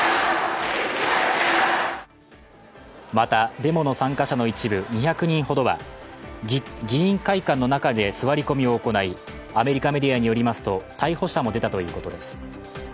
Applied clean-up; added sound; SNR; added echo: none; none; none; none.